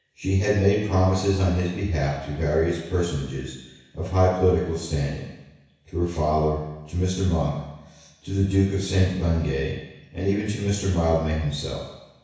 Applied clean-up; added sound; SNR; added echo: none; none; none; reverberation time 1.1 s.